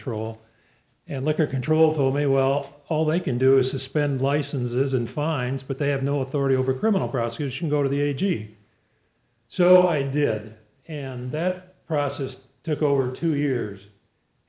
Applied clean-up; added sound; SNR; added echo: none; none; none; none.